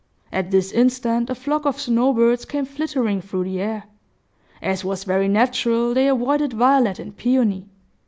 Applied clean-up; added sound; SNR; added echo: none; none; none; none.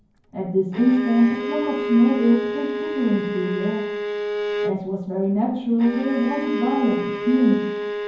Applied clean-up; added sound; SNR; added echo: none; Bowed string instrument; 6 dB; reverberation time 0.9 s.